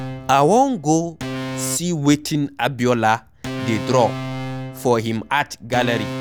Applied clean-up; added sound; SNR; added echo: none; Organ; 10 dB; none.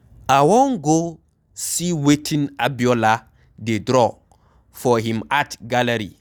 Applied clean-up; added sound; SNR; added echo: none; none; none; none.